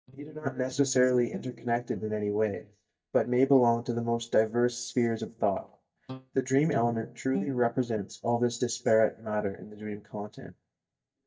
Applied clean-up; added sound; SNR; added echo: neural mask model DeepFilterNet 3.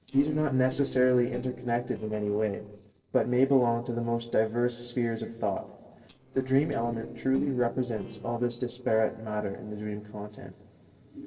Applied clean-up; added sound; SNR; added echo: neural separator model SepFormer DNS4.